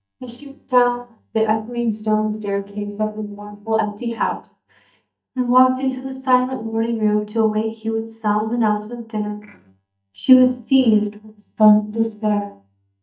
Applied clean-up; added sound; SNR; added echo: neural mask model DeepFilterNet 3.